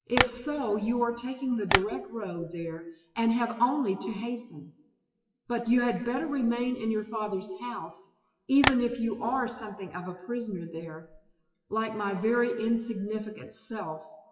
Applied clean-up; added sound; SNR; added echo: classical method WPE with log-MMSE.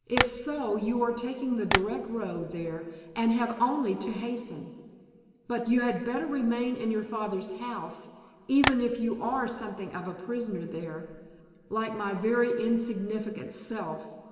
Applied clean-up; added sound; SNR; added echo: none; Tap; 3 dB; reverberation time 2.9 s.